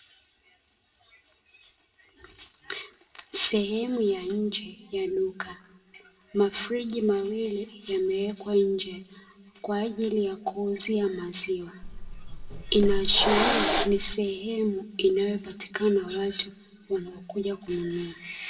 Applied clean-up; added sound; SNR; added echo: none; Hiss; -2 dB; reverberation time 1.8 s.